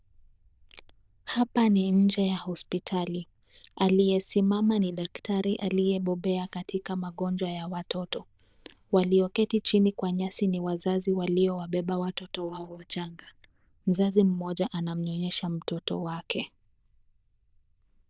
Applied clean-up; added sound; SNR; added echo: neural diffusion model UNIVERSE++.